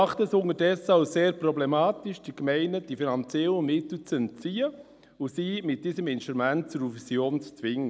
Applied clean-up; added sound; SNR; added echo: none; none; none; none.